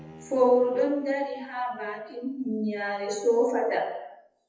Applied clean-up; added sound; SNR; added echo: classical method WPE with log-MMSE.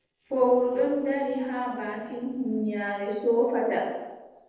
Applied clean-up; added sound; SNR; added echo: neural separator model SepFormer DNS4.